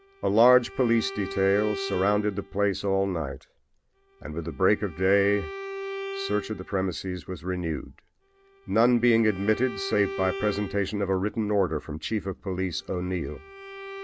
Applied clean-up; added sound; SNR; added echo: none; Bowed string instrument; 13 dB; none.